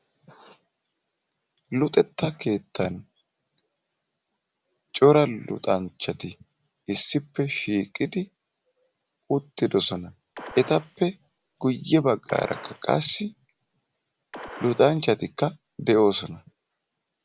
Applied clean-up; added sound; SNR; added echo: none; Gunshot, gunfire; 17 dB; none.